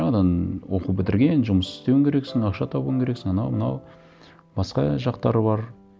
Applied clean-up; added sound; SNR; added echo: none; none; none; none.